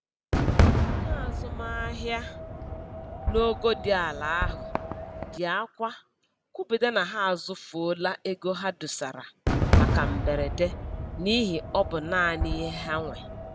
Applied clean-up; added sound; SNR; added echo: none; Fireworks; -1 dB; none.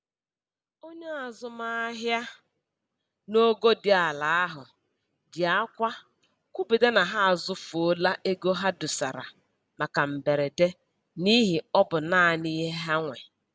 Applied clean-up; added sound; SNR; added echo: none; none; none; none.